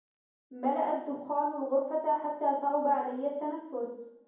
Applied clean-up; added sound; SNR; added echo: none; none; none; reverberation time 1.2 s.